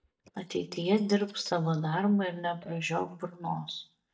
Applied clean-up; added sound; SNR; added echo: neural mask model DeepFilterNet 3.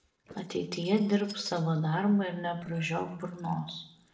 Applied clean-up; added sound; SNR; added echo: neural separator model SepFormer DNS4.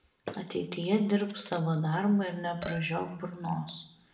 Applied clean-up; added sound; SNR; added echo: none; Chink, clink / Liquid; 11 dB; reverberation time 0.6 s.